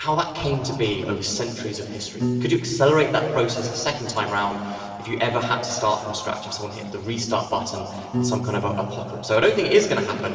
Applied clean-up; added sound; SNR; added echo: none; Piano; 11 dB; reverberation time 2.8 s.